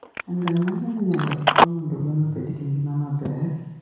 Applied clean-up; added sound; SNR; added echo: none; Telephone; 2 dB; reverberation time 1.1 s.